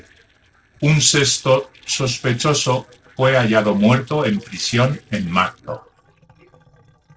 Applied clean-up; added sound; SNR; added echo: neural separator model SepFormer DNS4.